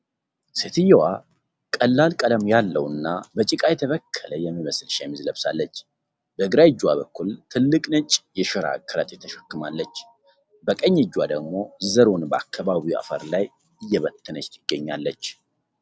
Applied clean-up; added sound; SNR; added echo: none; none; none; none.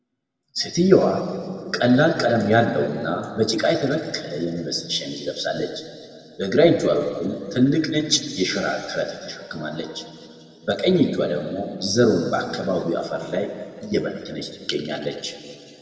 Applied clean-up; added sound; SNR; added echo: none; none; none; reverberation time 2.2 s.